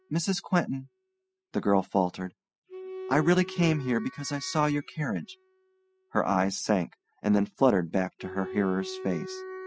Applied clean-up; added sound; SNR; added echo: classical method spectral subtraction.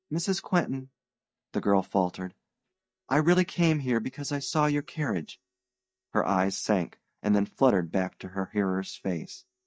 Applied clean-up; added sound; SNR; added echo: neural mask model DeepFilterNet 3.